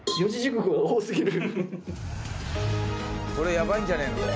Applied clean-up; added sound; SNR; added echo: none; Cowbell; 12 dB; none.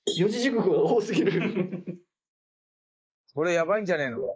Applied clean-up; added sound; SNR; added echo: neural mask model Resemble Enhance denoiser.